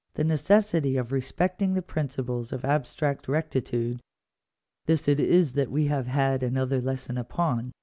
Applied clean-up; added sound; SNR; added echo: none; none; none; none.